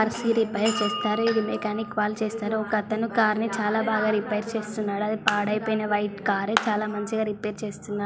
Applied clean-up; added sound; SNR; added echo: none; none; none; none.